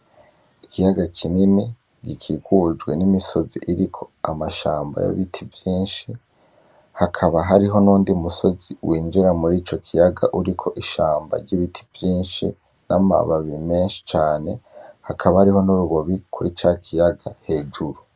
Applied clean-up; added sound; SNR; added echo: none; none; none; none.